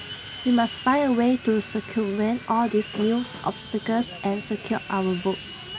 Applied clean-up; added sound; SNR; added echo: none; Sawing; 14 dB; none.